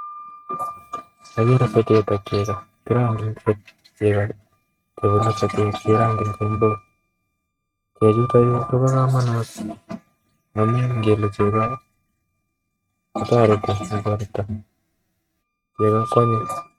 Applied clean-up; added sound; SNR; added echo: neural mask model RNNoise.